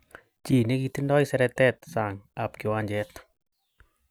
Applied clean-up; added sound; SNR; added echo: none; none; none; none.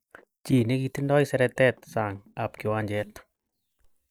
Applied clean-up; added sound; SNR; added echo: neural mask model DeepFilterNet 3.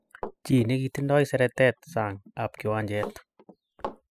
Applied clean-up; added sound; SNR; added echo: classical method spectral subtraction.